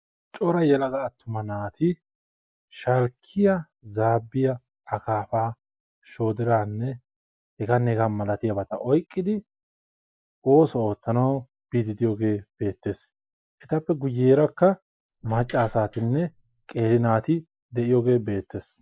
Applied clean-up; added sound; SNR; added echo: neural mask model Resemble Enhance denoiser.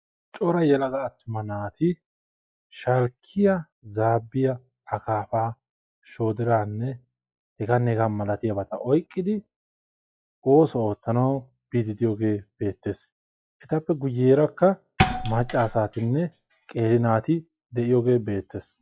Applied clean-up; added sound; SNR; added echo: classical method log-MMSE.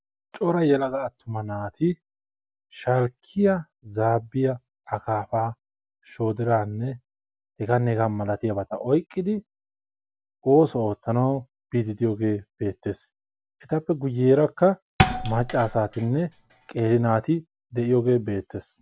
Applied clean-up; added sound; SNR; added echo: none; Thump, thud; 6 dB; none.